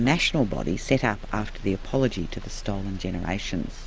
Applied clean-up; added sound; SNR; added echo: none; none; none; none.